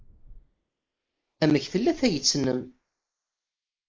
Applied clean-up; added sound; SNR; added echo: neural mask model Resemble Enhance denoiser.